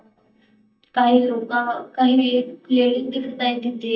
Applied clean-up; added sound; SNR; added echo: neural mask model DeepFilterNet 3.